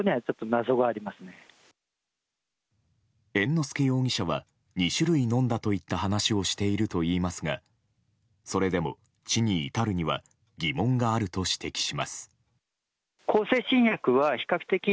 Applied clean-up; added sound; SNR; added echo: none; none; none; none.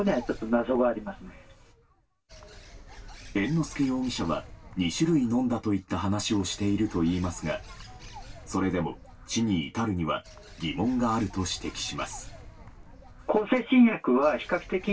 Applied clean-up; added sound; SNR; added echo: none; Bird; 18 dB; reverberation time 0.1 s.